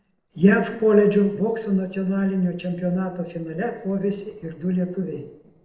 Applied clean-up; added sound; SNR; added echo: neural separator model SepFormer DNS4.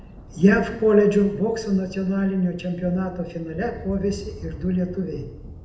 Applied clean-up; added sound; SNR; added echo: none; Thunder; 16 dB; reverberation time 0.7 s.